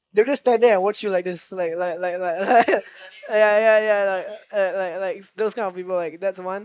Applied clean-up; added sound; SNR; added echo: neural mask model Resemble Enhance denoiser.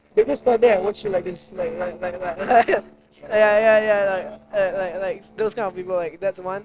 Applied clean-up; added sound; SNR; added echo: neural separator model SepFormer DNS4.